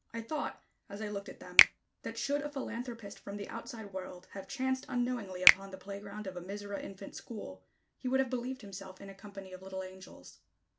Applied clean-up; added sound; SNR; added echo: none; Finger snapping; -4 dB; none.